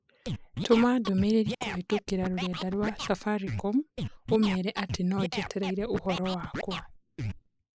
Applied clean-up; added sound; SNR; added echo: neural mask model Resemble Enhance denoiser.